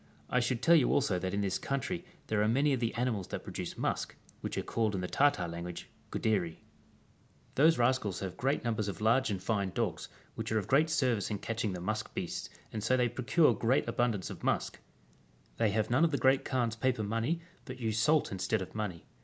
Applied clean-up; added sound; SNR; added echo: none; none; none; none.